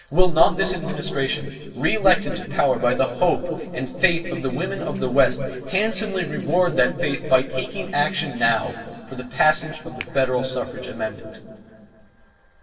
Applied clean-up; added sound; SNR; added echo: neural separator model SepFormer DNS4.